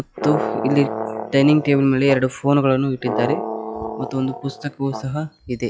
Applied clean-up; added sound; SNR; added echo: classical method log-MMSE.